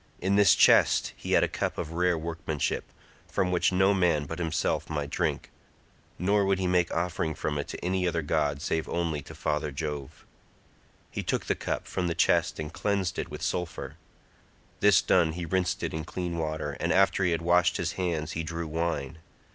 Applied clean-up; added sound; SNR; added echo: none; none; none; none.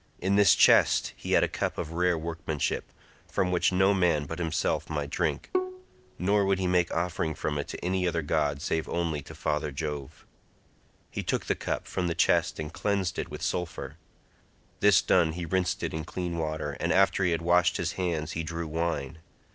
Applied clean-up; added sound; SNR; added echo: neural separator model SepFormer DNS4.